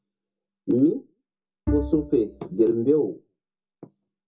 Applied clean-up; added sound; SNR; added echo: none; Bowed string instrument; 8 dB; reverberation time 0.2 s.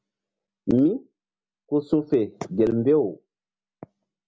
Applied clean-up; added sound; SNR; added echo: none; none; none; none.